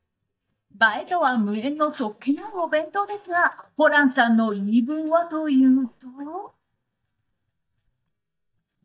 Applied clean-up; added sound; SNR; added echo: neural mask model DeepFilterNet 3.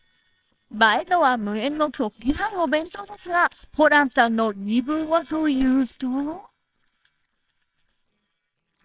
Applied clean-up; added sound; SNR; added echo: neural separator model SepFormer WHAMR!.